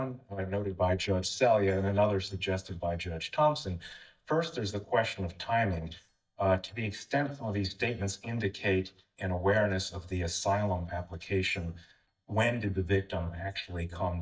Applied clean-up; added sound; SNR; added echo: neural mask model DeepFilterNet 3.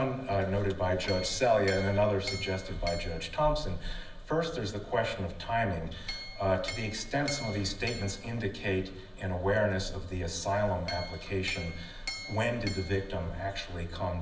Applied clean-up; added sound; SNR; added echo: none; Chink, clink; 12 dB; reverberation time 0.7 s.